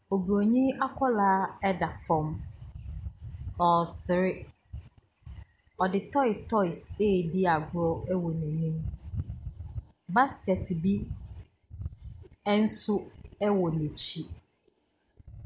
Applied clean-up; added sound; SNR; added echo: none; none; none; none.